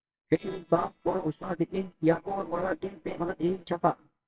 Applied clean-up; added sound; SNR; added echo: neural separator model SepFormer WHAMR!.